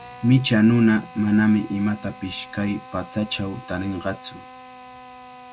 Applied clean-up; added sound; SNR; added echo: none; Drill; 19 dB; none.